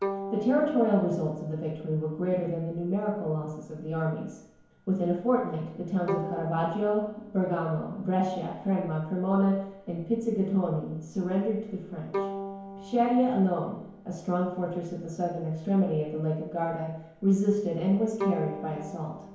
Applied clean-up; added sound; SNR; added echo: none; Bowed string instrument; 13 dB; reverberation time 1.0 s.